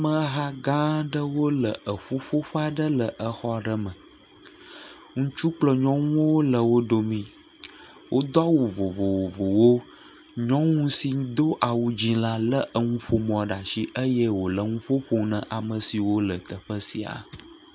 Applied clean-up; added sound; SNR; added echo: none; none; none; none.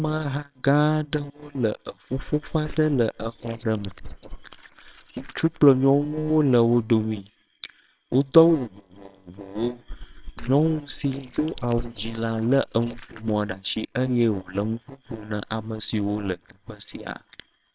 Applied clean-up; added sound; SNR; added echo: neural separator model SepFormer WHAMR!.